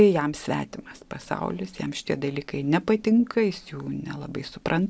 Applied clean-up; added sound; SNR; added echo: none; none; none; none.